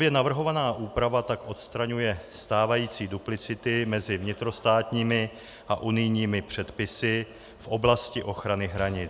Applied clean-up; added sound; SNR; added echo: none; none; none; none.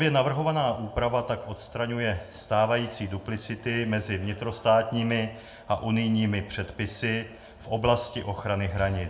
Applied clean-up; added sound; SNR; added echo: none; none; none; reverberation time 0.5 s.